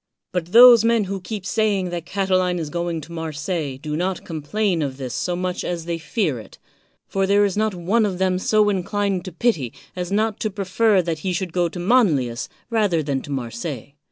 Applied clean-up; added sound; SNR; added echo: none; none; none; none.